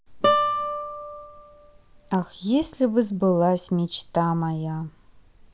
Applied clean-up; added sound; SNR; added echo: none; Guitar; 2 dB; none.